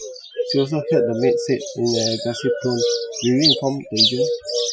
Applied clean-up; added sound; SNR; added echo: classical method Wiener filter.